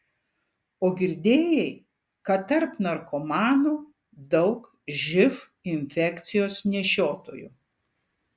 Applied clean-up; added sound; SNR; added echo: none; none; none; none.